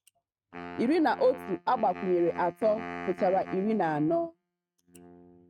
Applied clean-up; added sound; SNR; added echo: neural mask model RNNoise.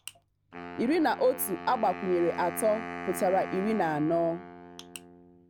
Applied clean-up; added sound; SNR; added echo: none; Wind instrument, woodwind instrument; 11 dB; none.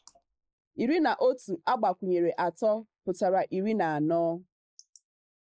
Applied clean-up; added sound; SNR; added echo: neural mask model Resemble Enhance denoiser.